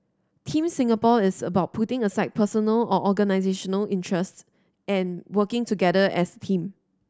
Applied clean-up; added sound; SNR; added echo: none; none; none; none.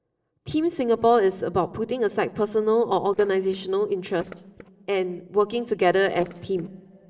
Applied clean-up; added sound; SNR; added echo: neural separator model SepFormer DNS4.